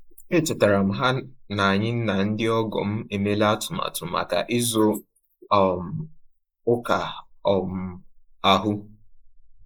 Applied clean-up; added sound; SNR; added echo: neural mask model Resemble Enhance denoiser.